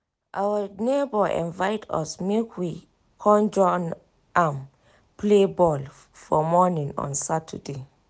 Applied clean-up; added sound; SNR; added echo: none; none; none; none.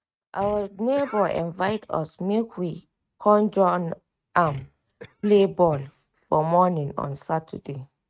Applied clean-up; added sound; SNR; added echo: neural mask model RNNoise.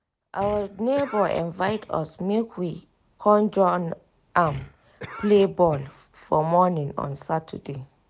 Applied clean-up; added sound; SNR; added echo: none; Cough; 19 dB; none.